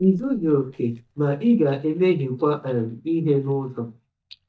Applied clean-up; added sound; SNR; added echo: neural mask model DeepFilterNet 3.